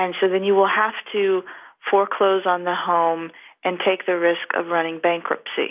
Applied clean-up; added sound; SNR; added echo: none; none; none; none.